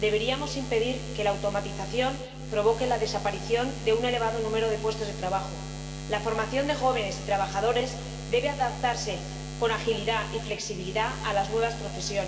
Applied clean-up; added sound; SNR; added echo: none; Buzz; 8 dB; reverberation time 2.0 s.